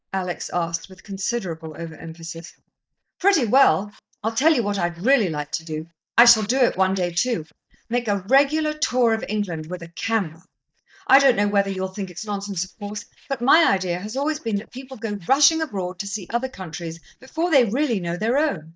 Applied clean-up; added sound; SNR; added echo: neural mask model DeepFilterNet 3.